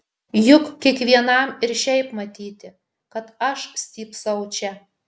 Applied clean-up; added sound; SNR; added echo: none; none; none; none.